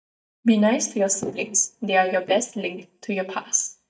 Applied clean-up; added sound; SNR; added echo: neural mask model DeepFilterNet 3.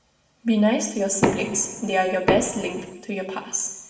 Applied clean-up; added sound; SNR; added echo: none; Knock; 3 dB; reverberation time 1.0 s.